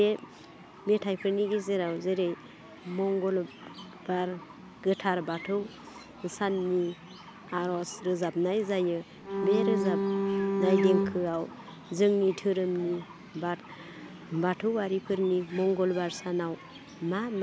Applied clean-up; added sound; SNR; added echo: none; Bowed string instrument; -2 dB; none.